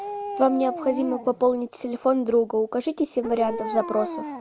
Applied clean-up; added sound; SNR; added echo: none; Dog; 10 dB; none.